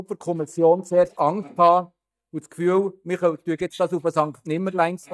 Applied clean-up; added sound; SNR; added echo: neural mask model DeepFilterNet 3.